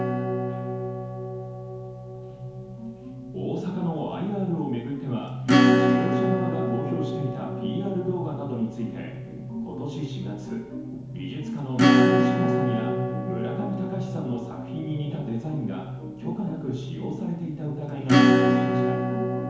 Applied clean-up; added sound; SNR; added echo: none; Acoustic guitar / Strum; -5 dB; reverberation time 1.0 s.